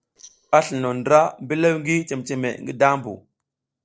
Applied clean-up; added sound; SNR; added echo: neural separator model SepFormer DNS4.